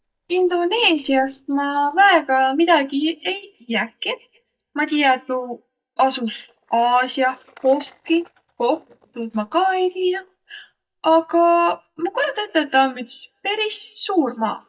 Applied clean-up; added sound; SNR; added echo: neural mask model DeepFilterNet 3.